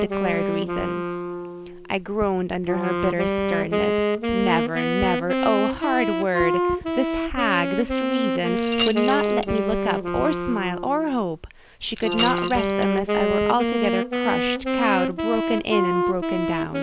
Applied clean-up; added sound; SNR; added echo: none; Wind instrument, woodwind instrument + Rattle / Keys jangling; -2 dB; none.